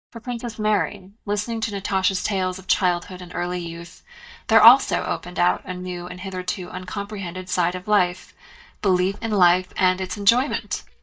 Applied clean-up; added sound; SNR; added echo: neural mask model DeepFilterNet 3.